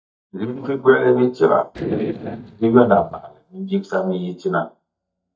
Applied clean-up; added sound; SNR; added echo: neural mask model DeepFilterNet 3.